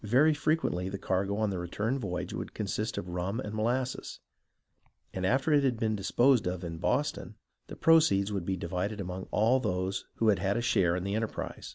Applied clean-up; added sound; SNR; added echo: none; none; none; none.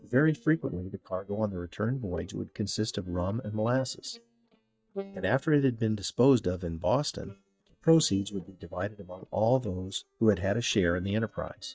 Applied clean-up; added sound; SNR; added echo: neural mask model DeepFilterNet 3.